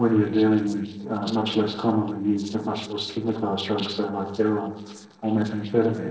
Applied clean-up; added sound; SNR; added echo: neural separator model SepFormer DNS4.